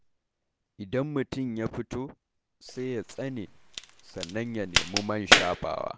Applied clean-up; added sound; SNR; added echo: none; Crack; -5 dB; none.